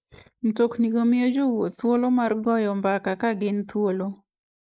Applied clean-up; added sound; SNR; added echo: neural mask model Resemble Enhance denoiser.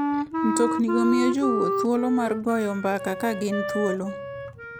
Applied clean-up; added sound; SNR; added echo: none; Wind instrument, woodwind instrument; 3 dB; none.